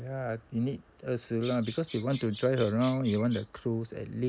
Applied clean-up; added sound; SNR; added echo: none; Bird vocalization, bird call, bird song; 17 dB; none.